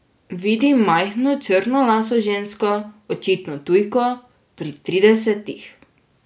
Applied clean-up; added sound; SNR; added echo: none; none; none; none.